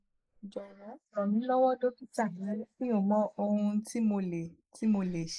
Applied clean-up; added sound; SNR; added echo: neural mask model Resemble Enhance denoiser.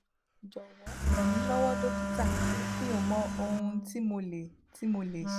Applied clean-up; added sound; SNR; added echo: none; Wind instrument, woodwind instrument + Accelerating, revving, vroom / Car; 0 dB; none.